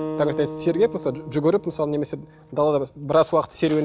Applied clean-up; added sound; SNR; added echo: none; Acoustic guitar; 13 dB; none.